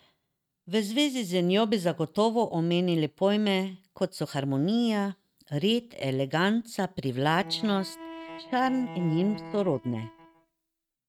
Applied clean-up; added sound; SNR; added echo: neural mask model RNNoise.